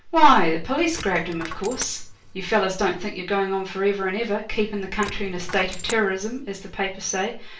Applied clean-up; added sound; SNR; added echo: none; Coin (dropping); 17 dB; reverberation time 0.3 s.